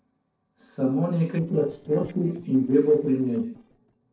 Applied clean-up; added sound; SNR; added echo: neural separator model SepFormer DNS4.